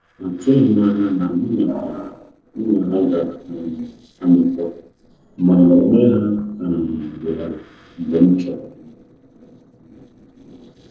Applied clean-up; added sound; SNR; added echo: neural separator model SepFormer DNS4.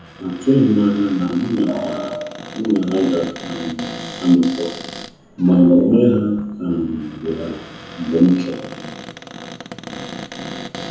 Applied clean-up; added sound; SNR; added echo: none; Cupboard open or close; 14 dB; reverberation time 0.7 s.